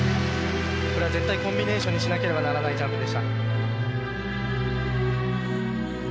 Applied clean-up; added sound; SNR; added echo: none; none; none; none.